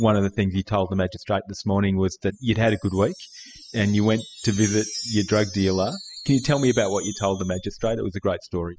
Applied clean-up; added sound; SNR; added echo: classical method spectral subtraction.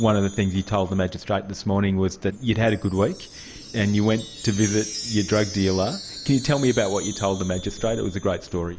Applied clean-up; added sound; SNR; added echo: none; Wind chime; 15 dB; none.